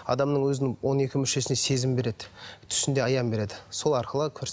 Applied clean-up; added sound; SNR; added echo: none; none; none; none.